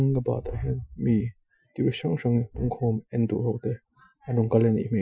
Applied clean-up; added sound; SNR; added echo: classical method Wiener filter.